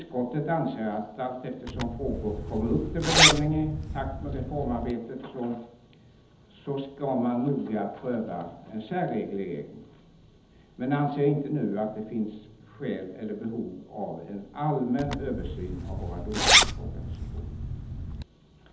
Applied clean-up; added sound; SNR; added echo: none; Zipper (clothing); -4 dB; reverberation time 1.2 s.